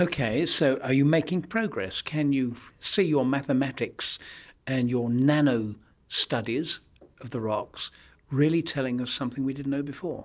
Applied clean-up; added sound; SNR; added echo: none; none; none; none.